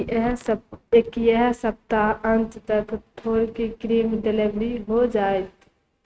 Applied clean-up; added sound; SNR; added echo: neural mask model RNNoise.